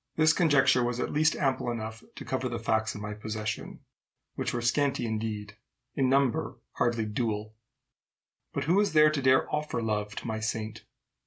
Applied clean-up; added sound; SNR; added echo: none; none; none; none.